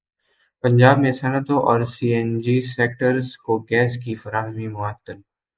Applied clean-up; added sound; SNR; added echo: neural mask model Resemble Enhance denoiser.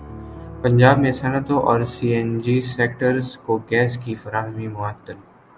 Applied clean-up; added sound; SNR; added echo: none; Piano; 20 dB; none.